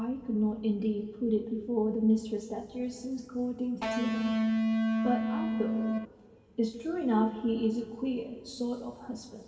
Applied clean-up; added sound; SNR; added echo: none; Electric guitar; -3 dB; reverberation time 2.3 s.